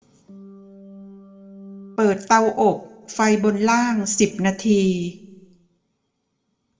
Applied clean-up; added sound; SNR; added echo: none; Organ; 19 dB; reverberation time 0.5 s.